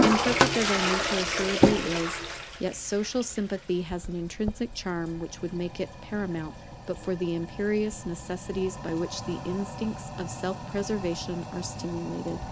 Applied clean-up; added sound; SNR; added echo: none; Toilet flush; 1 dB; none.